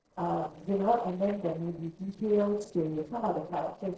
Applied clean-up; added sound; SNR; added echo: neural separator model SepFormer DNS4.